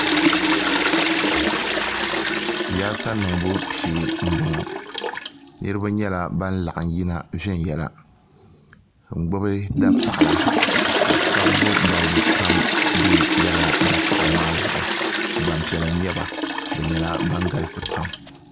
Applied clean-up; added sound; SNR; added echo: none; Toilet flush; -4 dB; none.